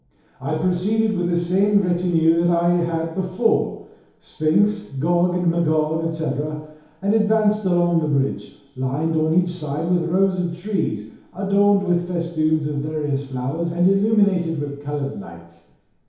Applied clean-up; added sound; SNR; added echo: none; none; none; reverberation time 2.2 s.